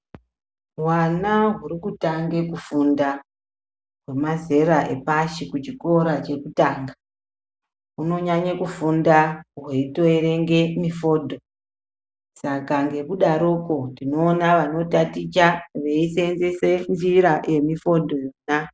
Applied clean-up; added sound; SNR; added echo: none; none; none; none.